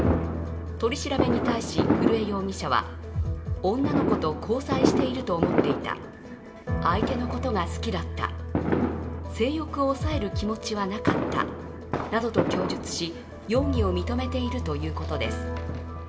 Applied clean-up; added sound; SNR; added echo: none; Fireworks; 2 dB; reverberation time 0.7 s.